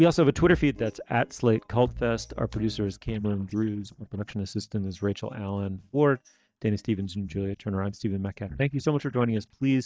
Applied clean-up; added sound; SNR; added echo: neural mask model DeepFilterNet 3.